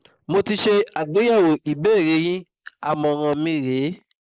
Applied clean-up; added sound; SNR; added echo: neural mask model Resemble Enhance denoiser.